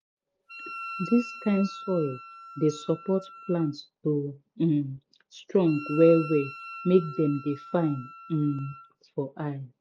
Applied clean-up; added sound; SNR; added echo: none; Wind instrument, woodwind instrument; 15 dB; none.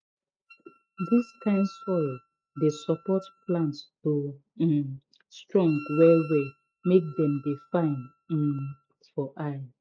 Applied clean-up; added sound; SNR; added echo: neural mask model RNNoise.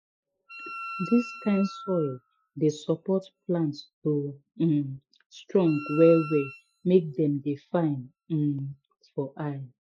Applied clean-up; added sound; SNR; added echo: classical method Wiener filter.